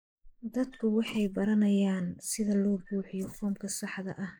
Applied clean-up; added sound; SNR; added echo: neural mask model Resemble Enhance denoiser.